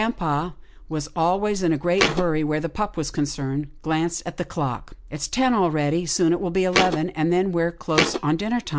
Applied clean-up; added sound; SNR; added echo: none; Thump, thud; 0 dB; none.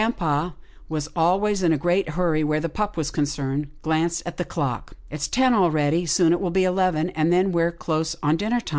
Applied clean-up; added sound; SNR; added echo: none; none; none; none.